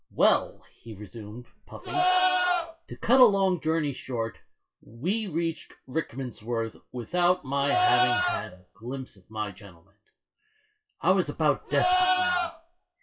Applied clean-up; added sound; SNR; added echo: classical method WPE with log-MMSE.